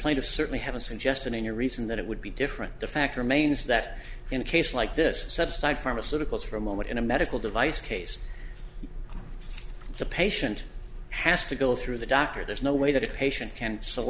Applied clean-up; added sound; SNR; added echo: none; none; none; none.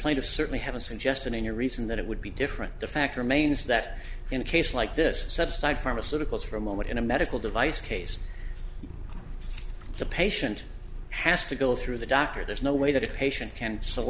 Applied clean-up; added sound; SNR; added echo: none; Purr; 11 dB; none.